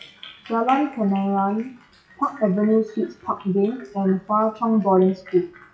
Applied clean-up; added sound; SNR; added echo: classical method WPE with log-MMSE.